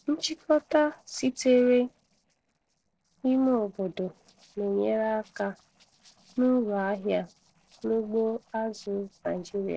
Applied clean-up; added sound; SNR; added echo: neural separator model SepFormer DNS4.